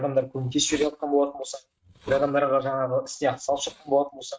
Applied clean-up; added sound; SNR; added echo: neural mask model RNNoise.